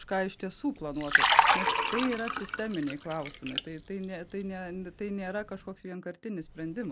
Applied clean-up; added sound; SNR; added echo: none; Liquid; -3 dB; none.